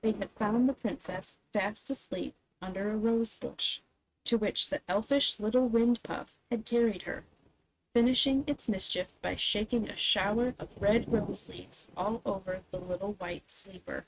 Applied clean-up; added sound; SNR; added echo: neural mask model RNNoise.